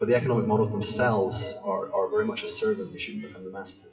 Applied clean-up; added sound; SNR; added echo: classical method WPE with log-MMSE.